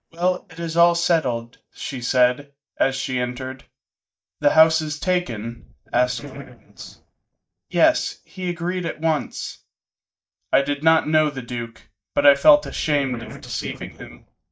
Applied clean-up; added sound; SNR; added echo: neural mask model DeepFilterNet 3.